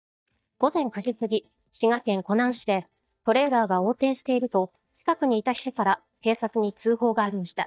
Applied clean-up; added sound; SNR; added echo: neural mask model DeepFilterNet 3.